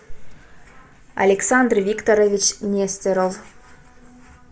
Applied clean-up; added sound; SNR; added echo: none; none; none; none.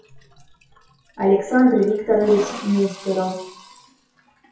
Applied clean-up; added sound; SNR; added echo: classical method WPE with log-MMSE.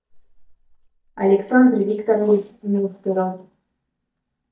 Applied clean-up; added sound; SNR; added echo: neural mask model DeepFilterNet 3.